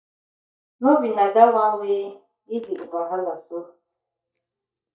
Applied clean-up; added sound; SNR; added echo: neural mask model DeepFilterNet 3.